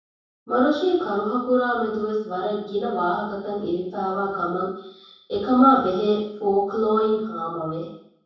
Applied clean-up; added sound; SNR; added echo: none; none; none; reverberation time 0.7 s.